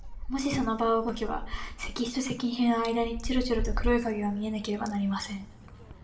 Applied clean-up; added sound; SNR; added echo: none; Gull, seagull; 6 dB; reverberation time 0.6 s.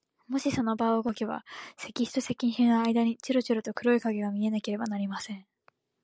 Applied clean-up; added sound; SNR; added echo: none; none; none; none.